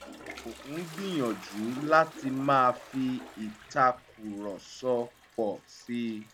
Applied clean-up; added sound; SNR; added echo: none; Toilet flush; 17 dB; none.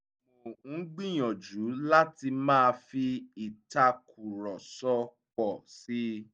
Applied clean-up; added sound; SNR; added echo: none; none; none; none.